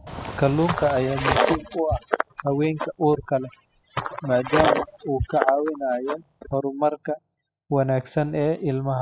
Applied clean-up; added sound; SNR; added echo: classical method spectral subtraction.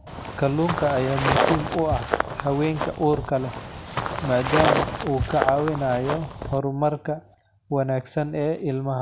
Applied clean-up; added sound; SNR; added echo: none; Walk, footsteps; 2 dB; none.